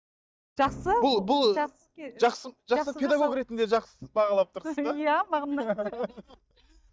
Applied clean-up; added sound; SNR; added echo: neural mask model DeepFilterNet 3.